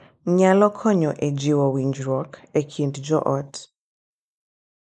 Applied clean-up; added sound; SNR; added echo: neural mask model Resemble Enhance denoiser.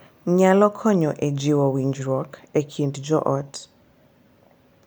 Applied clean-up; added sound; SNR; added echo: none; none; none; none.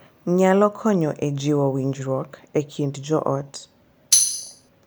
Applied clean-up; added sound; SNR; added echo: none; Tambourine; -3 dB; none.